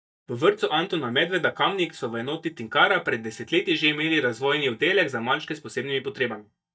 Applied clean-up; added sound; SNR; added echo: neural mask model DeepFilterNet 3.